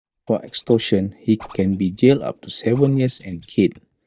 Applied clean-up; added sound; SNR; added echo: neural mask model DeepFilterNet 3.